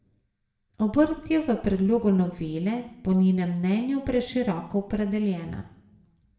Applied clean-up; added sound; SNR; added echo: none; none; none; reverberation time 0.7 s.